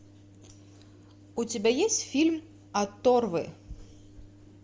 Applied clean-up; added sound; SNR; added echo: none; none; none; none.